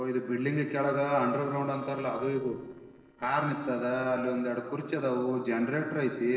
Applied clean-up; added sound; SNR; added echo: neural separator model SepFormer DNS4.